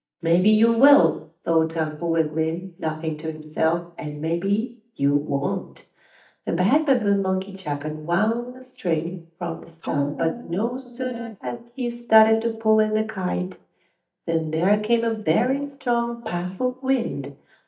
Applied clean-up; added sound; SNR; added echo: neural mask model DeepFilterNet 3.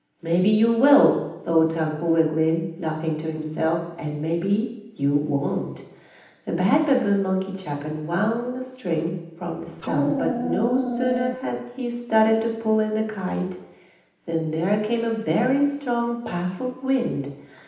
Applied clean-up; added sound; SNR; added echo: none; Dog; 3 dB; reverberation time 0.9 s.